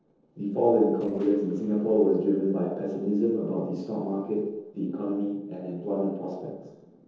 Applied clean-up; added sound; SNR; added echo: neural separator model SepFormer DNS4.